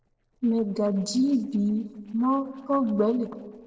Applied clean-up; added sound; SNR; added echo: neural separator model SepFormer DNS4.